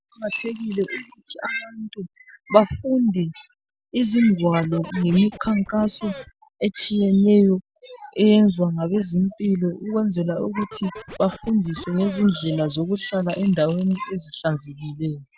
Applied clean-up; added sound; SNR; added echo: none; Coin (dropping) / Glass + Scratching (performance technique); 19 dB; none.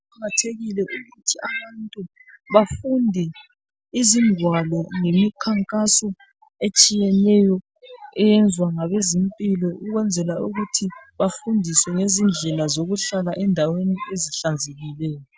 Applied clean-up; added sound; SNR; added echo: none; none; none; none.